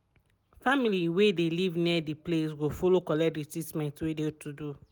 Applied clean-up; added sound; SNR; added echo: none; none; none; none.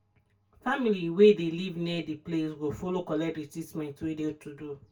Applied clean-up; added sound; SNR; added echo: none; none; none; reverberation time 0.2 s.